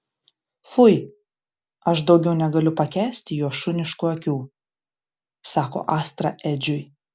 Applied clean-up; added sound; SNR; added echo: none; none; none; none.